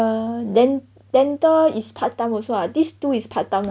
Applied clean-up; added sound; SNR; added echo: none; none; none; none.